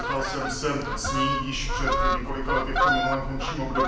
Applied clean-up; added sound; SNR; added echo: none; Fowl; -3 dB; reverberation time 0.8 s.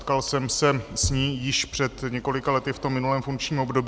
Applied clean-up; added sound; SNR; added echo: none; none; none; none.